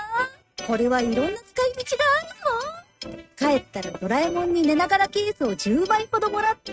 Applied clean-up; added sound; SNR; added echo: neural mask model RNNoise.